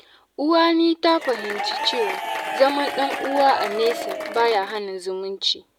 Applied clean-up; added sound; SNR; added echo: none; Applause / Crowd / Cheering; 6 dB; none.